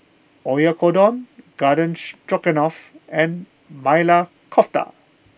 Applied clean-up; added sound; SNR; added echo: none; none; none; none.